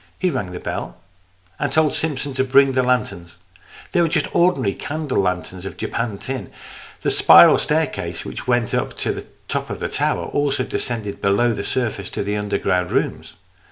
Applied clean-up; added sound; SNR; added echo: none; none; none; none.